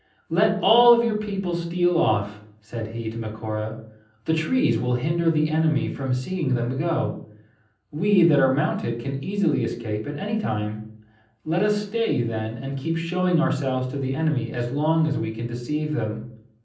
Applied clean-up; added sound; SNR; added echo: none; none; none; reverberation time 0.6 s.